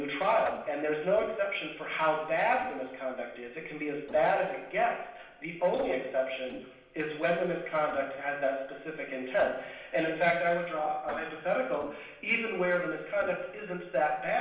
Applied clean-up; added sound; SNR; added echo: neural separator model SepFormer DNS4.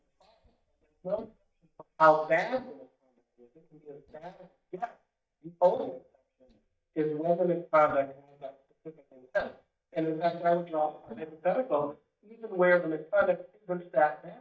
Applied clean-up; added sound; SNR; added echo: neural mask model DeepFilterNet 3.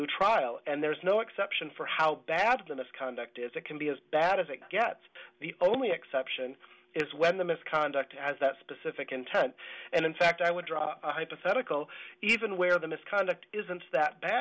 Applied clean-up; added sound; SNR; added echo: none; none; none; none.